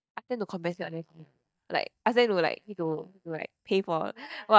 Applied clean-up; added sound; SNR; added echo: neural mask model DeepFilterNet 3.